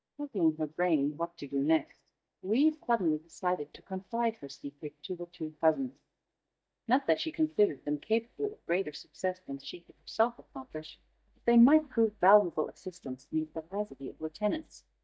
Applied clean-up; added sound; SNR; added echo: neural mask model DeepFilterNet 3.